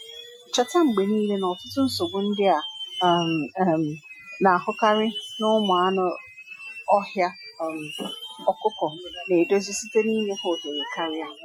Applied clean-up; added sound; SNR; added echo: classical method Wiener filter.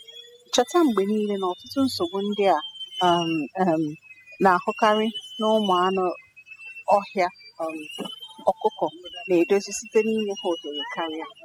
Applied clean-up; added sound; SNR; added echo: classical method spectral subtraction.